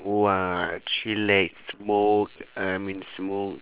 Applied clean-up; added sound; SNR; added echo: neural separator model SepFormer WHAM!.